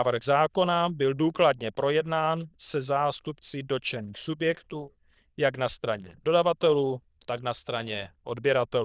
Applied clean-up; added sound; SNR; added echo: neural diffusion model UNIVERSE++.